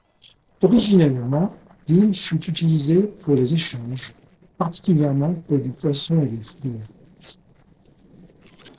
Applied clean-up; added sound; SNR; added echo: neural separator model SepFormer DNS4.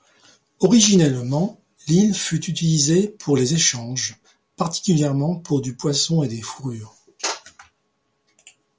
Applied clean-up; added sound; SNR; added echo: none; none; none; none.